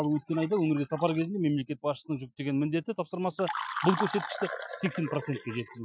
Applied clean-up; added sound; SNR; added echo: classical method Wiener filter.